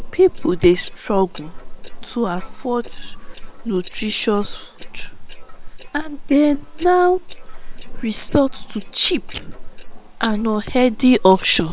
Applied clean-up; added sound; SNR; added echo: neural separator model SepFormer WHAM!.